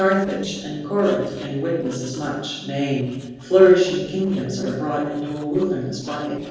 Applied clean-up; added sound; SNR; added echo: neural separator model SepFormer DNS4.